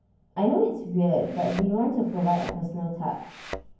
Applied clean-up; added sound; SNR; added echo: none; Thump, thud; 14 dB; reverberation time 0.9 s.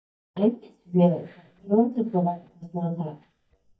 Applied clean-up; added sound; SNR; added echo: neural mask model DeepFilterNet 3.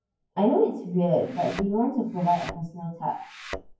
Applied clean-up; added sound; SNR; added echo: classical method WPE with log-MMSE.